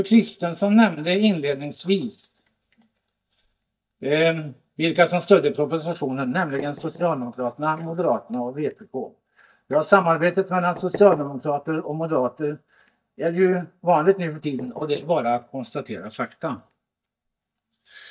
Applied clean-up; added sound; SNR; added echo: neural mask model DeepFilterNet 3.